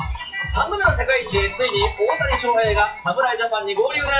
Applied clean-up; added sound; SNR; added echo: classical method WPE with log-MMSE.